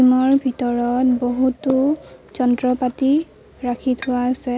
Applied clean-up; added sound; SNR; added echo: none; none; none; none.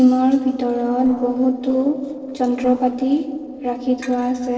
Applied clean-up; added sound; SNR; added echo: neural separator model SepFormer DNS4.